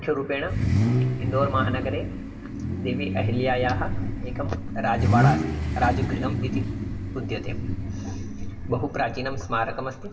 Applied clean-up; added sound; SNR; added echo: none; Idling / Accelerating, revving, vroom / Car; -2 dB; reverberation time 1.1 s.